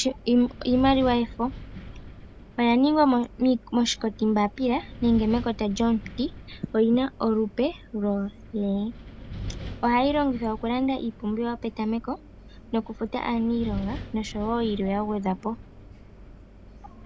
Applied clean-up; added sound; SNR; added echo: none; Wind; 14 dB; none.